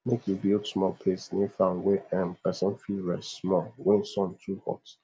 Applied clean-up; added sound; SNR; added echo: none; none; none; none.